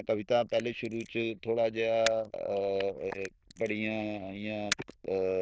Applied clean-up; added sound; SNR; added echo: neural diffusion model UNIVERSE++.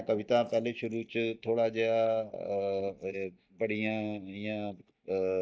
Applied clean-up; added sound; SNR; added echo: neural mask model DeepFilterNet 3.